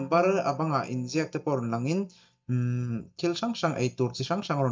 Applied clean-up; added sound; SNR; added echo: neural mask model DeepFilterNet 3.